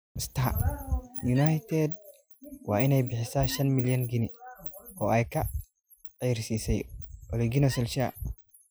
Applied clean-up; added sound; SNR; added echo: classical method Wiener filter.